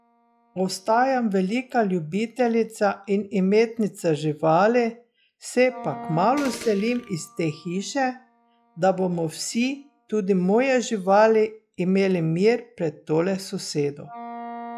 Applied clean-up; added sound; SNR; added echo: classical method log-MMSE.